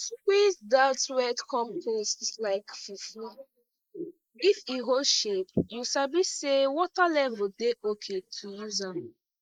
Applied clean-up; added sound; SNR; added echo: neural mask model Resemble Enhance denoiser.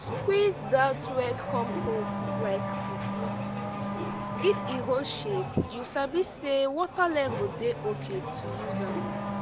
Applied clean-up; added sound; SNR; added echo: none; Race car, auto racing / Accelerating, revving, vroom; 4 dB; none.